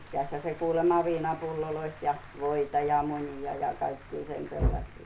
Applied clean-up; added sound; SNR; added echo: none; Applause + Rain; 16 dB; none.